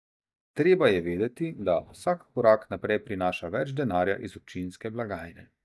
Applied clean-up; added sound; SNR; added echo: neural mask model DeepFilterNet 3.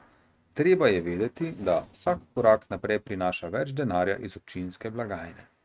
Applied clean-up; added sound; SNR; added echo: neural mask model RNNoise.